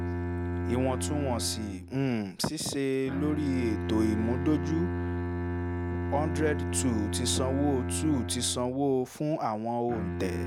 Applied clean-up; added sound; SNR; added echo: none; Bowed string instrument; 2 dB; none.